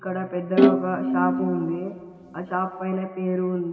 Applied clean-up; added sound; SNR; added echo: none; Bowed string instrument; -3 dB; reverberation time 2.6 s.